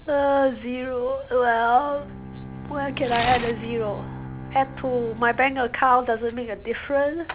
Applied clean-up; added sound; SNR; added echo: none; Tearing + Bowed string instrument; 13 dB; none.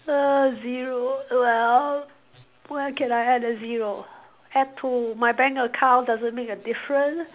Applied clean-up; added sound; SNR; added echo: none; none; none; none.